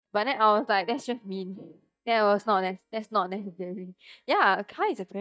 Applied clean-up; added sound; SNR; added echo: neural mask model DeepFilterNet 3.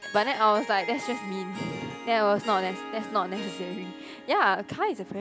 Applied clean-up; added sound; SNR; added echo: none; Harp; 12 dB; none.